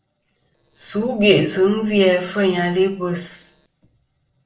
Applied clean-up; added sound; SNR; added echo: neural separator model SepFormer DNS4.